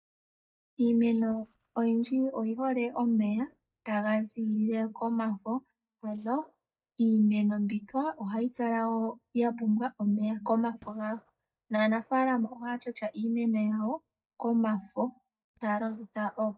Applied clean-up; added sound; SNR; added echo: neural mask model DeepFilterNet 3.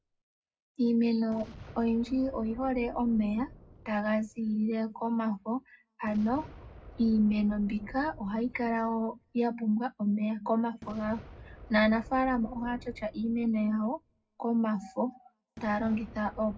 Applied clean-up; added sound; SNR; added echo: none; Boom; 19 dB; reverberation time 0.3 s.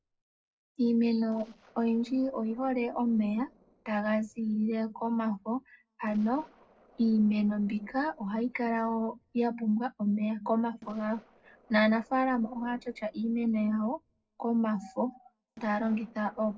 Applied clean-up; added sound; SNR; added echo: neural separator model SepFormer DNS4.